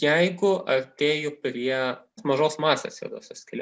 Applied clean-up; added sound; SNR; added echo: none; none; none; none.